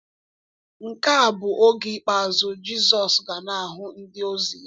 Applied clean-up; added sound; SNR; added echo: none; none; none; none.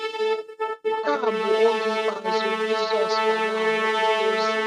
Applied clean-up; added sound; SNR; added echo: neural mask model RNNoise.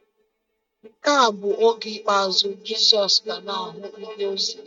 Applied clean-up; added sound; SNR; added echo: neural mask model DeepFilterNet 3.